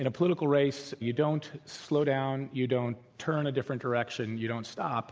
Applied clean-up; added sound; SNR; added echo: none; none; none; none.